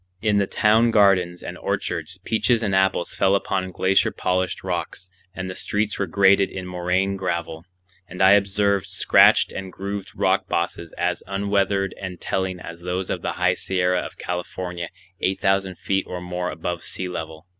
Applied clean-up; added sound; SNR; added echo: none; none; none; none.